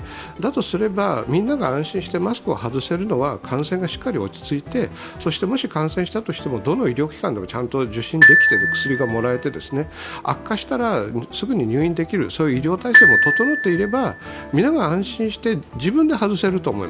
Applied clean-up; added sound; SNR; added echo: none; Glockenspiel; -4 dB; none.